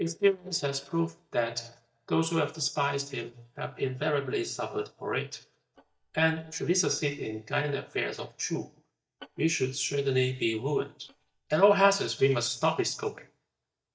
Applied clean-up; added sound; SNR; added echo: neural mask model DeepFilterNet 3.